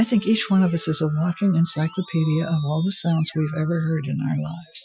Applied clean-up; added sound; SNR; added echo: classical method Wiener filter.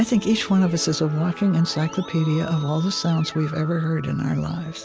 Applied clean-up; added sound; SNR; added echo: none; Keyboard (musical); 19 dB; none.